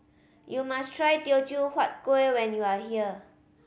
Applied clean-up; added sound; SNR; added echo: none; none; none; none.